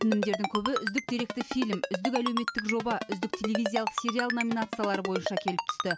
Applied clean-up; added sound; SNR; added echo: none; Ringtone; 2 dB; none.